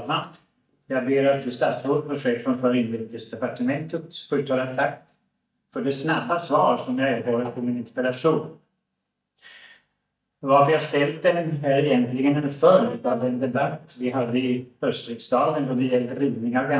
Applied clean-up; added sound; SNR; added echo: neural mask model DeepFilterNet 3.